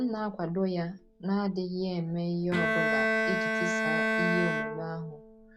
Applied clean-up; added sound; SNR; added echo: none; Bowed string instrument; -1 dB; none.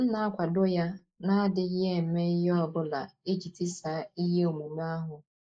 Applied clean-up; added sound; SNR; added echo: neural mask model Resemble Enhance denoiser.